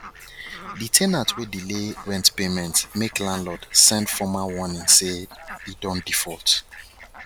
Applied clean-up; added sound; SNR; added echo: none; Fowl; 18 dB; none.